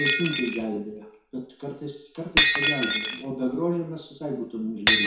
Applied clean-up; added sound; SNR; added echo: none; Shatter; -5 dB; reverberation time 0.6 s.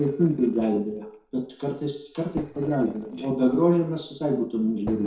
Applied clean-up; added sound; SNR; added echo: neural separator model SepFormer DNS4.